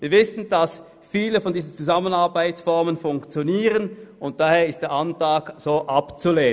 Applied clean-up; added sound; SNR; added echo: none; none; none; none.